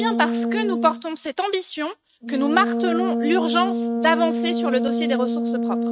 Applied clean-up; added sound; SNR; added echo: neural mask model RNNoise.